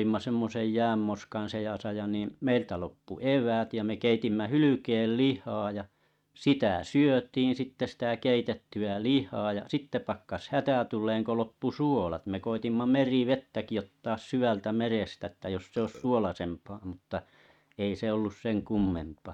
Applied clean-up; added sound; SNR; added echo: neural mask model RNNoise.